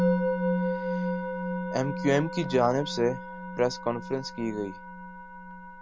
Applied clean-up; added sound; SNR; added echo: none; Musical instrument; 1 dB; none.